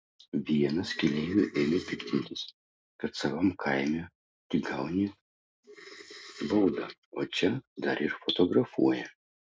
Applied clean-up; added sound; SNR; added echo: none; none; none; none.